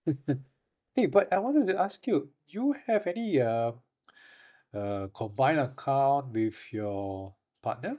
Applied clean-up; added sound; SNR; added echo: neural mask model DeepFilterNet 3.